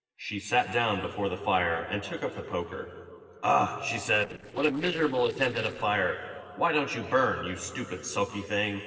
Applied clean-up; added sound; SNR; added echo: neural separator model SepFormer DNS4.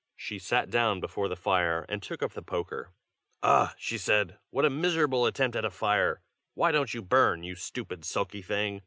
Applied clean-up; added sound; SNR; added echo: none; none; none; none.